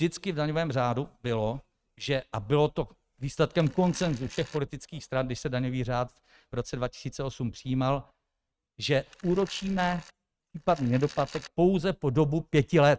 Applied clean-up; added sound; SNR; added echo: neural mask model RNNoise.